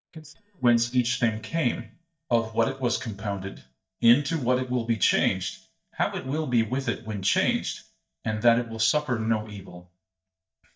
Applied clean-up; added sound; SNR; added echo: neural mask model DeepFilterNet 3.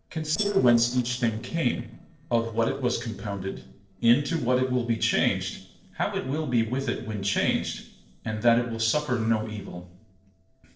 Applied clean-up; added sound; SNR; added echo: neural separator model SepFormer DNS4.